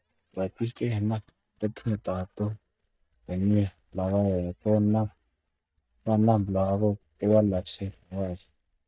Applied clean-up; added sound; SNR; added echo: neural mask model DeepFilterNet 3.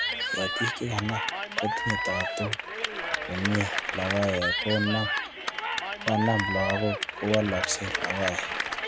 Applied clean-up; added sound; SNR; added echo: none; Cheering / Clapping; 0 dB; none.